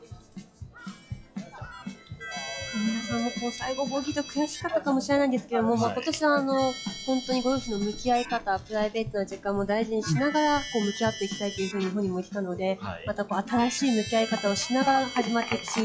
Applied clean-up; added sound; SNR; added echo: classical method log-MMSE.